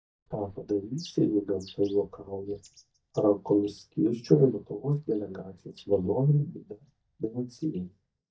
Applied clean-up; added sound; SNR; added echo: neural mask model DeepFilterNet 3.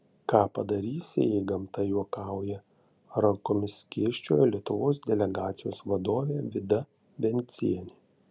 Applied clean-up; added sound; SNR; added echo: none; none; none; none.